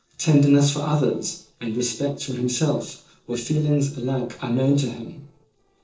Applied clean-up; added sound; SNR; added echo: neural separator model SepFormer DNS4.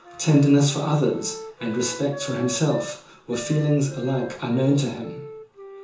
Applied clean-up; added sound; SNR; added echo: none; Wind instrument, woodwind instrument; 15 dB; reverberation time 0.6 s.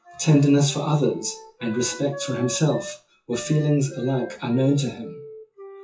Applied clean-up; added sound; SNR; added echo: classical method WPE with log-MMSE.